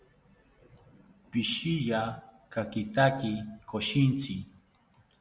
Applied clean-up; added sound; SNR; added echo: none; none; none; none.